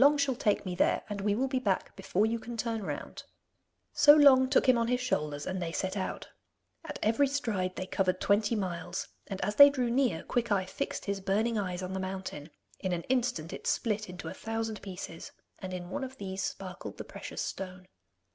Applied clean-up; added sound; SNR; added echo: none; none; none; none.